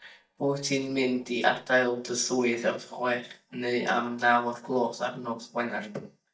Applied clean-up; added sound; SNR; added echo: neural mask model DeepFilterNet 3.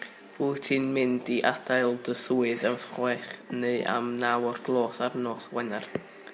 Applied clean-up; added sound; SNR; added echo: none; none; none; none.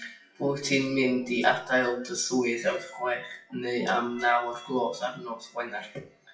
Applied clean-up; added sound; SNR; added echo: classical method WPE with log-MMSE.